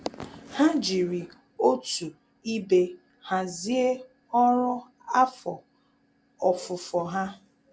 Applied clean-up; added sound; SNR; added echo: none; none; none; none.